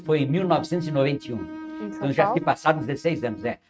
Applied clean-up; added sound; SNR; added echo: neural mask model RNNoise.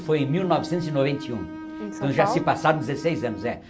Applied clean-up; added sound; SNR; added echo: none; Bowed string instrument; 12 dB; none.